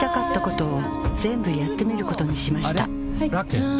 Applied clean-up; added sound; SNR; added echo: none; none; none; none.